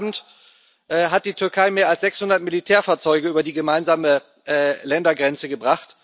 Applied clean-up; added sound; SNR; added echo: none; none; none; none.